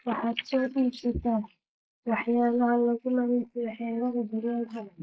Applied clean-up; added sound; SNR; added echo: neural mask model Resemble Enhance denoiser.